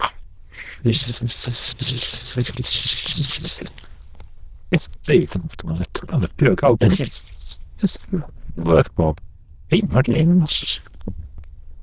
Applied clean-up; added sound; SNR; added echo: neural diffusion model UNIVERSE++.